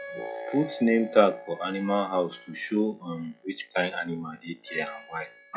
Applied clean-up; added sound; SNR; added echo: classical method log-MMSE.